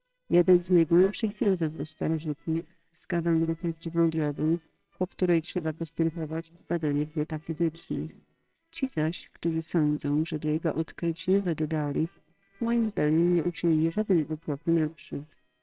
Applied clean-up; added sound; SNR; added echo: neural separator model SepFormer WHAMR!.